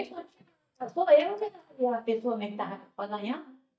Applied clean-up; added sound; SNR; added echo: neural mask model DeepFilterNet 3.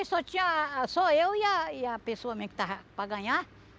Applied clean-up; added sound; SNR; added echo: none; none; none; none.